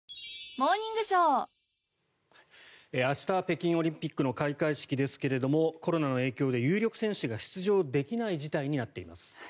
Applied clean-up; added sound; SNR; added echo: none; none; none; none.